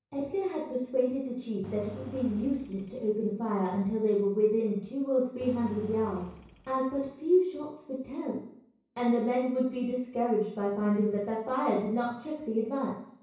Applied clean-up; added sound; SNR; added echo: none; Engine; 17 dB; reverberation time 0.6 s.